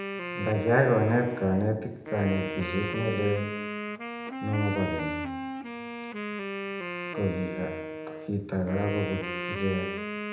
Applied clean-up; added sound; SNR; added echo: none; Wind instrument, woodwind instrument; 5 dB; reverberation time 0.8 s.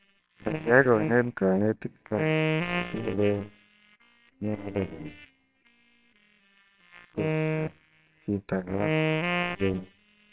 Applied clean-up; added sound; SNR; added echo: neural separator model SepFormer WHAMR!.